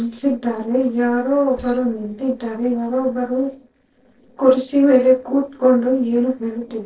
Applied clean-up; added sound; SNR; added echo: neural separator model SepFormer DNS4.